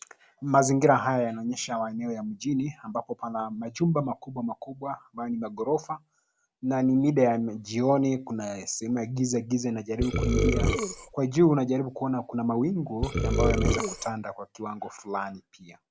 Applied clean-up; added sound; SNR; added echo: none; Burping, eructation; -2 dB; none.